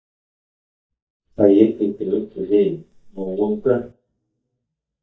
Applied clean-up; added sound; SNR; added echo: neural mask model DeepFilterNet 3.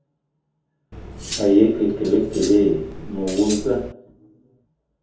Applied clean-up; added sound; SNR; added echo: none; Cutlery, silverware; 12 dB; reverberation time 0.6 s.